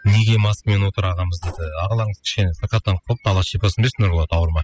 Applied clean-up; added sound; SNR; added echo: classical method spectral subtraction.